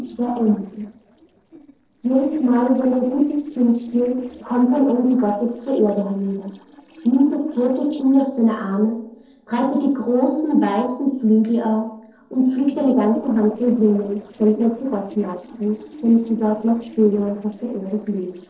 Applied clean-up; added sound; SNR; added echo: neural separator model SepFormer DNS4.